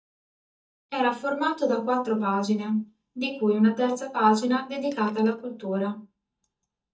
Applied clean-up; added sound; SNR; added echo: neural mask model DeepFilterNet 3.